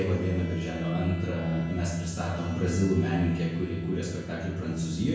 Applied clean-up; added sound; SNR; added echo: none; Bowed string instrument; 17 dB; reverberation time 1.0 s.